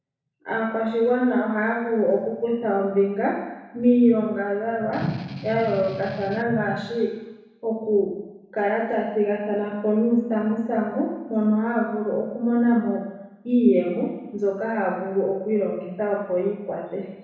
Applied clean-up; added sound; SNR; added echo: none; Strum; 12 dB; reverberation time 1.0 s.